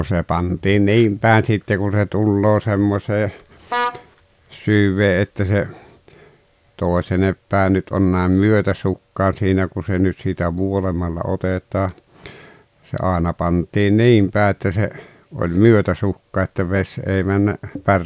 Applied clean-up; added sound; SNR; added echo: none; Vehicle horn, car horn, honking; 9 dB; none.